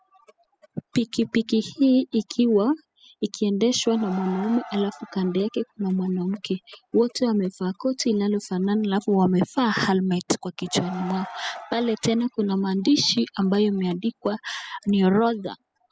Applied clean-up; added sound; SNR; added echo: classical method spectral subtraction.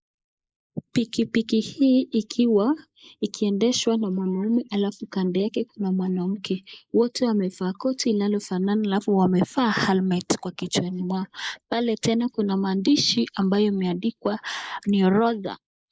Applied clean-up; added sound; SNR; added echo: neural mask model Resemble Enhance denoiser.